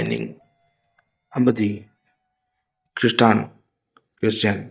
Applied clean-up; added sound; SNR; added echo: neural mask model DeepFilterNet 3.